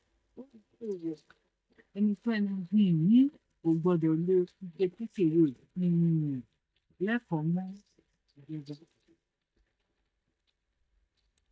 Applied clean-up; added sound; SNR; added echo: neural mask model DeepFilterNet 3.